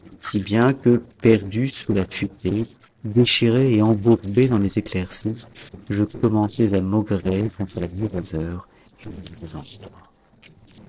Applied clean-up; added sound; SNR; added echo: neural separator model SepFormer DNS4.